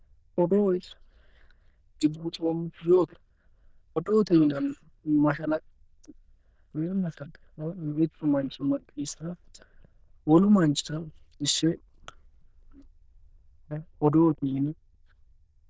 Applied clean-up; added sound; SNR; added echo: neural diffusion model UNIVERSE++.